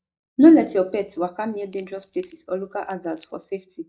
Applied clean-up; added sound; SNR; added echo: neural mask model DeepFilterNet 3.